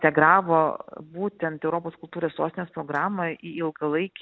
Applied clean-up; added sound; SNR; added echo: none; none; none; none.